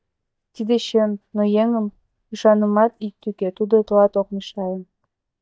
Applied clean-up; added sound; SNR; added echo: neural mask model DeepFilterNet 3.